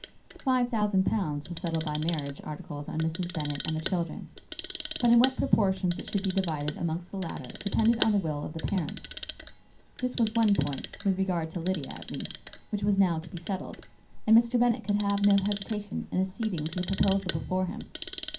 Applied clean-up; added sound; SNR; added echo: none; Clock; 2 dB; reverberation time 0.3 s.